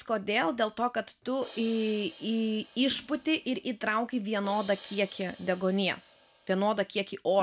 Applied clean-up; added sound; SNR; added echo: none; Crash cymbal; 19 dB; none.